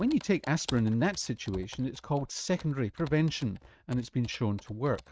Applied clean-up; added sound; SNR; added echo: neural mask model RNNoise.